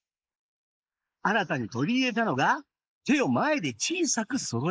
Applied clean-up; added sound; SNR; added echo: neural mask model Resemble Enhance denoiser.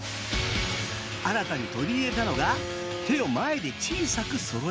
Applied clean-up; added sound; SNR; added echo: none; Bowed string instrument; 12 dB; none.